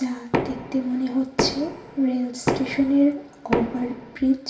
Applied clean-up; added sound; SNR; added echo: none; Knock; 5 dB; reverberation time 0.5 s.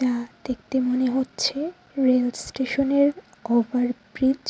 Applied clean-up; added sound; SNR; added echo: none; none; none; none.